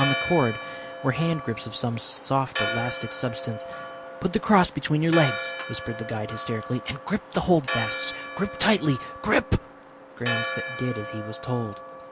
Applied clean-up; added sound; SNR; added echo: none; Church bell; 7 dB; none.